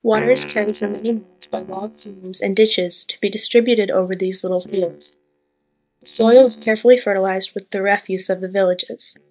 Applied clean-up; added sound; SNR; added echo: neural mask model DeepFilterNet 3.